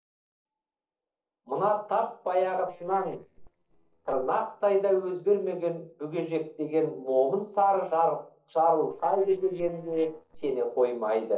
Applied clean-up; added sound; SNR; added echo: neural separator model SepFormer DNS4.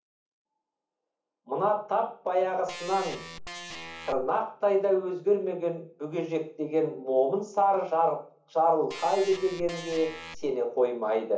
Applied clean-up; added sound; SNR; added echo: none; Organ; 12 dB; reverberation time 0.4 s.